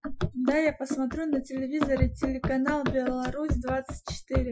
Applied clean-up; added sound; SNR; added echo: classical method Wiener filter.